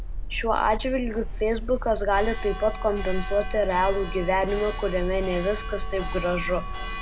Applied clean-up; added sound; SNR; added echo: none; Church bell; 4 dB; none.